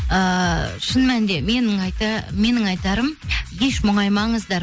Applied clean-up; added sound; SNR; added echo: none; none; none; none.